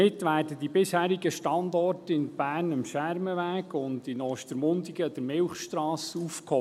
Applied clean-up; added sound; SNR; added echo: none; none; none; none.